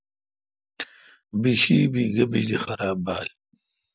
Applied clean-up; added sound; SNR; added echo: none; none; none; none.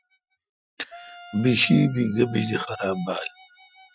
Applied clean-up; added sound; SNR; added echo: classical method Wiener filter.